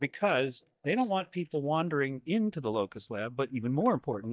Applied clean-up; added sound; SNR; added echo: neural mask model DeepFilterNet 3.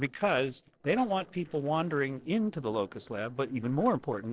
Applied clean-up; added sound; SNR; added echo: neural separator model SepFormer DNS4.